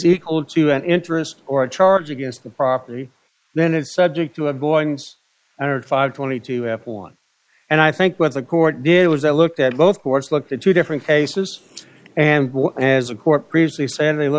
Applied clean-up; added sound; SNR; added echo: neural mask model Resemble Enhance denoiser.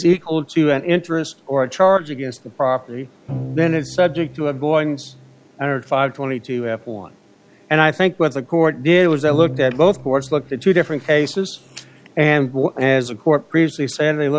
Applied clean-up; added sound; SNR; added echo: none; Bowed string instrument; 16 dB; none.